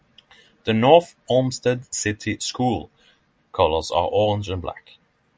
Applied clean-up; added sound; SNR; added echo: none; none; none; none.